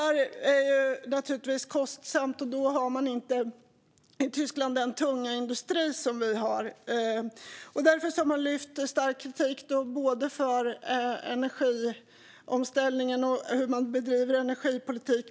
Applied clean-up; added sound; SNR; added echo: none; none; none; none.